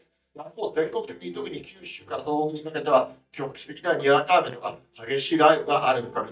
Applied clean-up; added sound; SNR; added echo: neural mask model DeepFilterNet 3.